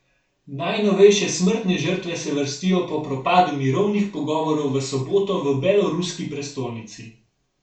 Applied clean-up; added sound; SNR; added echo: none; none; none; reverberation time 0.3 s.